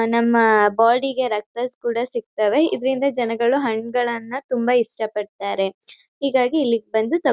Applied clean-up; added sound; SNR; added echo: none; none; none; none.